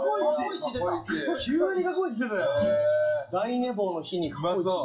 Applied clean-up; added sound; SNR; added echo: classical method WPE with log-MMSE.